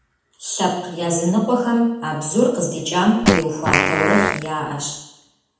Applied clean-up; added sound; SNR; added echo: none; Fart; 0 dB; reverberation time 0.8 s.